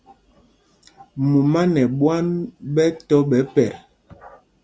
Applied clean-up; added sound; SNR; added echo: none; none; none; none.